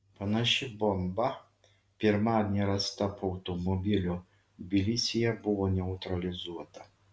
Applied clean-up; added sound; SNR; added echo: none; none; none; none.